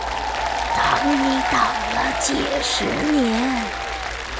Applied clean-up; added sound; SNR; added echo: none; Applause; 1 dB; none.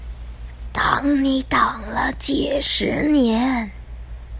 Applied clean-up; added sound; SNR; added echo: none; none; none; none.